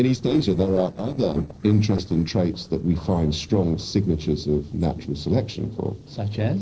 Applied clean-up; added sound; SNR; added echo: neural separator model SepFormer DNS4.